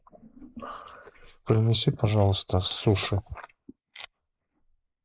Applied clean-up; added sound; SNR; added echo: neural mask model Resemble Enhance denoiser.